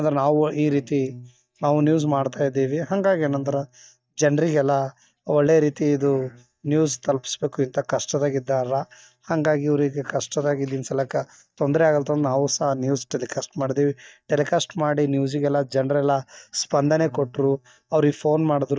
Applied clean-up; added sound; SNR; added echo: neural mask model DeepFilterNet 3.